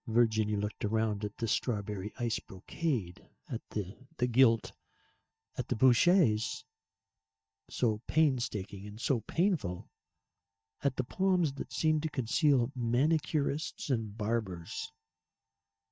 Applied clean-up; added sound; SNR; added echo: neural mask model DeepFilterNet 3.